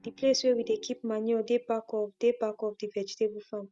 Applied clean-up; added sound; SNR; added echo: neural mask model RNNoise.